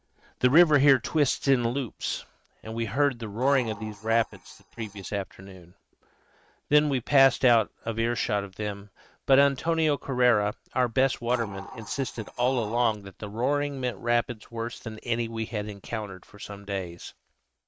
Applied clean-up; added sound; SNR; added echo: neural mask model RNNoise.